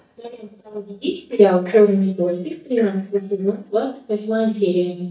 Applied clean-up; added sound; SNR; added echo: neural mask model DeepFilterNet 3.